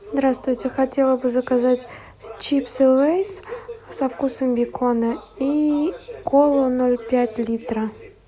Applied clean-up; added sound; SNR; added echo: none; none; none; none.